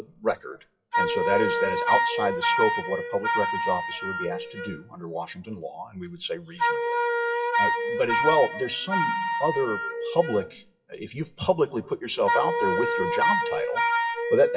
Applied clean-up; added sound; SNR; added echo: classical method WPE with log-MMSE.